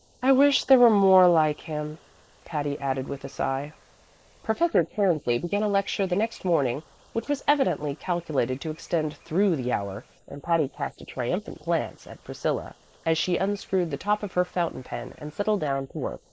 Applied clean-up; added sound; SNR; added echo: neural mask model Resemble Enhance denoiser.